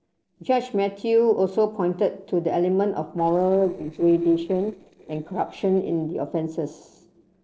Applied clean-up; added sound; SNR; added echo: neural separator model SepFormer DNS4.